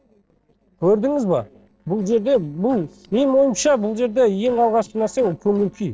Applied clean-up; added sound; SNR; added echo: neural separator model SepFormer DNS4.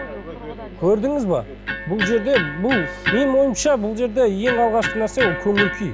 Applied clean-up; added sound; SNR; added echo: none; Electric guitar; 7 dB; none.